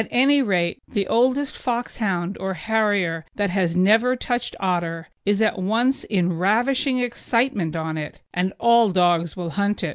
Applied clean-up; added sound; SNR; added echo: none; none; none; none.